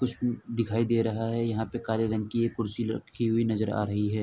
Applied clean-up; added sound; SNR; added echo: none; none; none; none.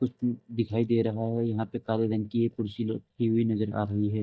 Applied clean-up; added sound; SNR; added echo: neural mask model DeepFilterNet 3.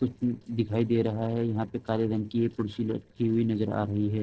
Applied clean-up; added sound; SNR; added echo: neural separator model SepFormer DNS4.